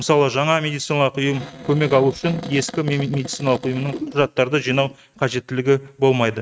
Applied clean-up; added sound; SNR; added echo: neural mask model RNNoise.